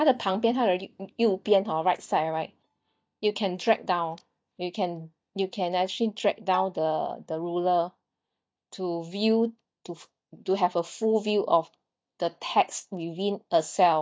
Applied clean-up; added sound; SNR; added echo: neural mask model DeepFilterNet 3.